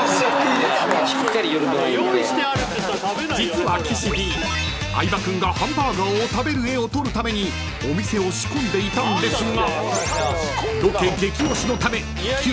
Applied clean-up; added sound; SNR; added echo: none; Bowed string instrument; 19 dB; none.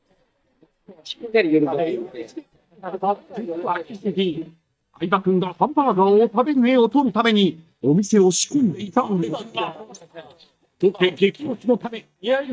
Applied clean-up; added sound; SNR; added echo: neural mask model DeepFilterNet 3.